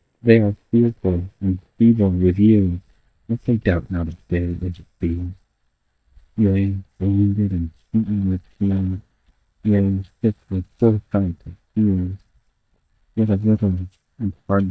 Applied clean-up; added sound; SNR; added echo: neural mask model DeepFilterNet 3.